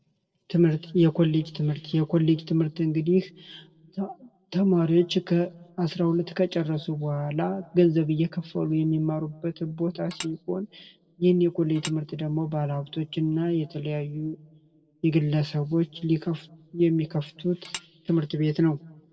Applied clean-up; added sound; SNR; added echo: neural separator model SepFormer DNS4.